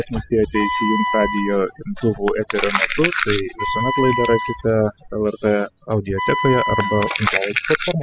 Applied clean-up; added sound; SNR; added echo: classical method spectral subtraction.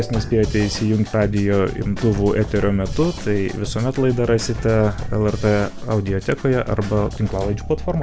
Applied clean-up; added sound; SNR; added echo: none; none; none; none.